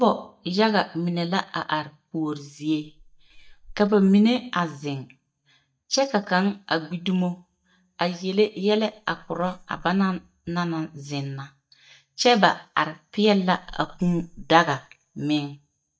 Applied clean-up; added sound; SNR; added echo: neural mask model DeepFilterNet 3.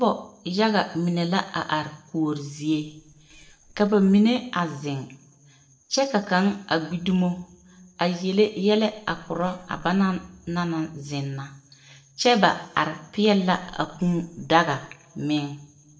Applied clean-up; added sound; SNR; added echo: neural separator model SepFormer DNS4.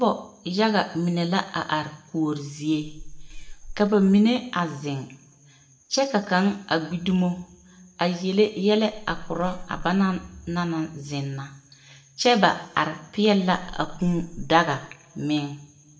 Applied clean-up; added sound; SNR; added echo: none; Meow; 13 dB; reverberation time 0.8 s.